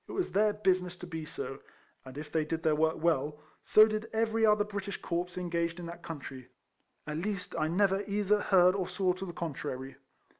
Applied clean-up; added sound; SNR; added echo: none; none; none; none.